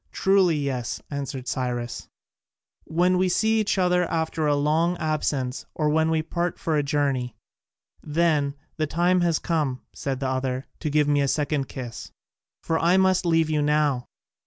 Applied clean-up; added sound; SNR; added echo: none; none; none; none.